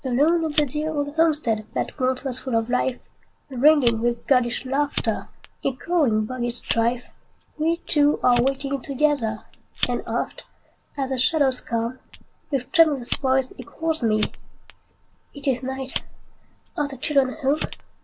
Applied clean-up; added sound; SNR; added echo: none; Fire; 13 dB; none.